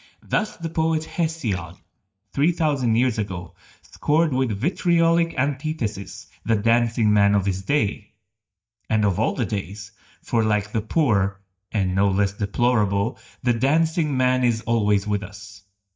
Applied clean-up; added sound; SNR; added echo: neural mask model DeepFilterNet 3.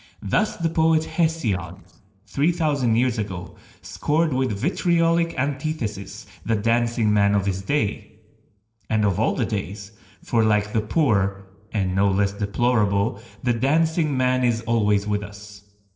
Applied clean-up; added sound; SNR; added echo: neural separator model SepFormer DNS4.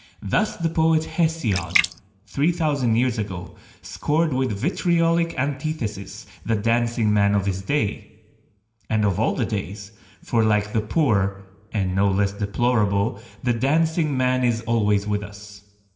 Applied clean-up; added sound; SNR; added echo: none; Splash, splatter; 7 dB; reverberation time 0.8 s.